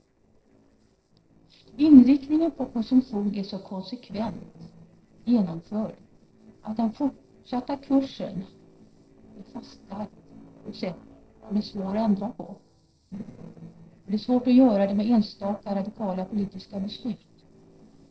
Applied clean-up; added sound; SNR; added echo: neural separator model SepFormer DNS4.